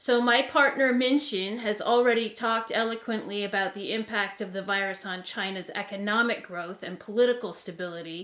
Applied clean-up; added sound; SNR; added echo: none; none; none; none.